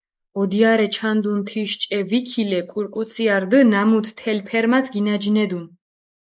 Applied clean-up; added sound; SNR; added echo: neural mask model Resemble Enhance denoiser.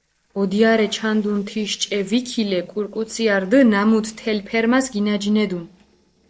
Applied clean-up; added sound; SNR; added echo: neural separator model SepFormer DNS4.